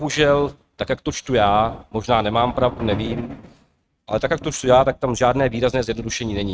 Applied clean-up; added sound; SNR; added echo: neural mask model RNNoise.